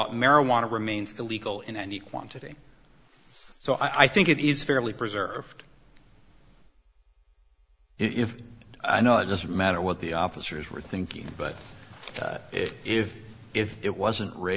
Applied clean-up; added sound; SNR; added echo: none; none; none; none.